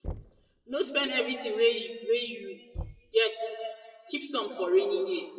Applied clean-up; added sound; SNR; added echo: classical method WPE with log-MMSE.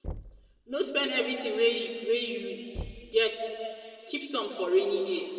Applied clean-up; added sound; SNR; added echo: none; Knock / Wood; 16 dB; reverberation time 2.4 s.